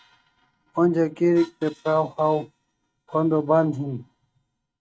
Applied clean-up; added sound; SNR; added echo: neural mask model RNNoise.